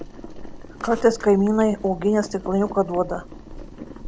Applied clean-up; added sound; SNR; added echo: none; Boiling; 14 dB; none.